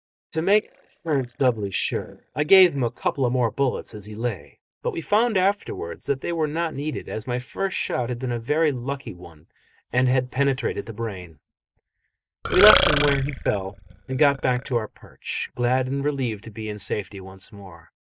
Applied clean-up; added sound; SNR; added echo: neural mask model DeepFilterNet 3.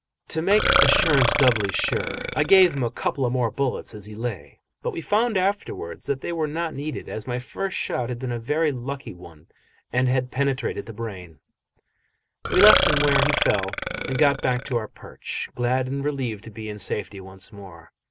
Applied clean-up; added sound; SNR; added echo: none; Burping, eructation; 0 dB; none.